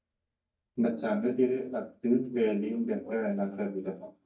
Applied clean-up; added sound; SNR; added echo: neural mask model DeepFilterNet 3.